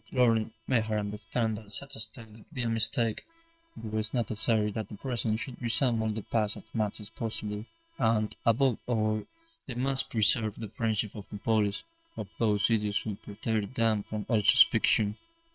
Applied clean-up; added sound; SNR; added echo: neural separator model SepFormer WHAM!.